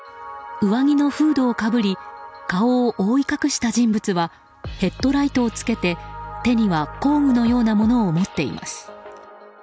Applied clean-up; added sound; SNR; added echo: none; none; none; none.